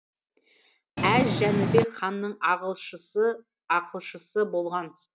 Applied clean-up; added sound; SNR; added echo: none; Purr; -2 dB; none.